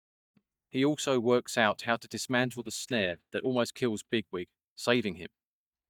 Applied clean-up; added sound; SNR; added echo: neural mask model DeepFilterNet 3.